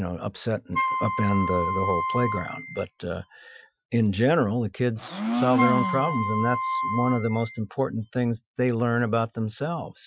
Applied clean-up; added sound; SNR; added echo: classical method Wiener filter.